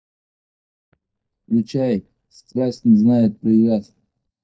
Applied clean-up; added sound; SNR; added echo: neural mask model DeepFilterNet 3.